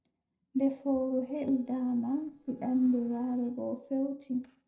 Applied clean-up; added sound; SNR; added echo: neural separator model SepFormer DNS4.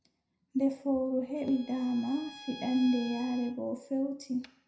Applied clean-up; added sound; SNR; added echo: none; Bowed string instrument; 17 dB; reverberation time 0.5 s.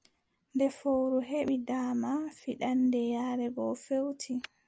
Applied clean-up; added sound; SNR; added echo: none; none; none; none.